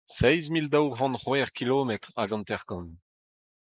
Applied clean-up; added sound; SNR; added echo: neural mask model Resemble Enhance denoiser.